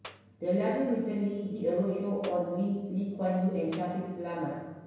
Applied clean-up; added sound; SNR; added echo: none; Clapping; 20 dB; reverberation time 1.0 s.